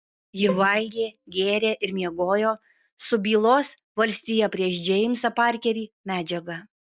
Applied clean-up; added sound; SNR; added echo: none; Bowed string instrument; 14 dB; none.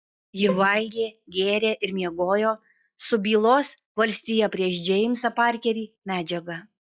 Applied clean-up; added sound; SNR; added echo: classical method log-MMSE.